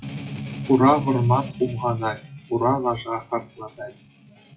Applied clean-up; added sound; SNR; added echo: classical method WPE with log-MMSE.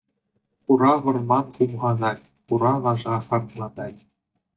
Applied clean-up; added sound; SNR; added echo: neural mask model DeepFilterNet 3.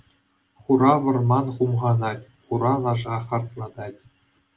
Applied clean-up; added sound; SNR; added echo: none; none; none; none.